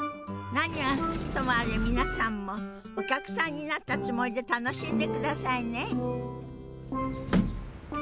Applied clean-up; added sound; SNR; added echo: none; Sliding door + Percussion; 2 dB; none.